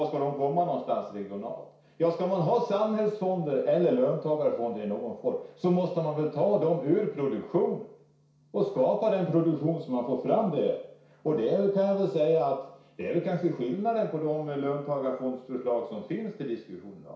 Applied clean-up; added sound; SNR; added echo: none; none; none; reverberation time 0.6 s.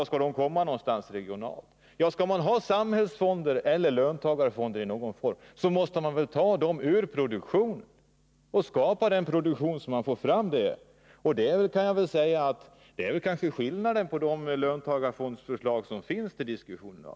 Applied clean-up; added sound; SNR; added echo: none; none; none; none.